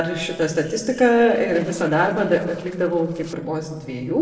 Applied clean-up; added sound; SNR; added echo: neural separator model SepFormer DNS4.